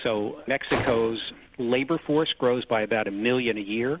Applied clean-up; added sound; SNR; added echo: none; Gunshot, gunfire; 13 dB; none.